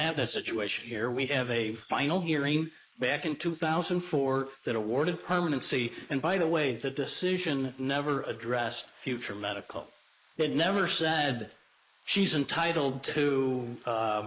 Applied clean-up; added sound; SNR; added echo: neural mask model Resemble Enhance denoiser.